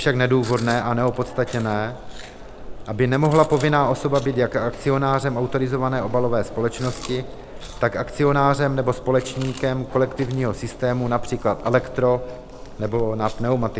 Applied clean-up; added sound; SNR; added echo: none; Chewing, mastication; 13 dB; none.